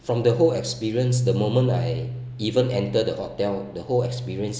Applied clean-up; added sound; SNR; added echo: none; none; none; none.